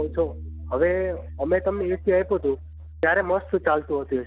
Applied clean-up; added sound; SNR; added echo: none; Piano; 14 dB; none.